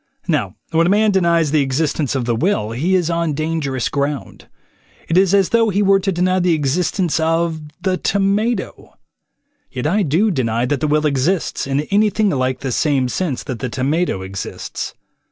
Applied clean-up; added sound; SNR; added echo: none; none; none; none.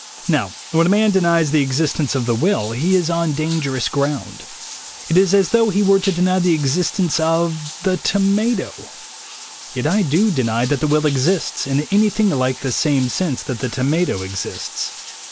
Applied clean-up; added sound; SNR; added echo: none; Bathtub (filling or washing); 15 dB; none.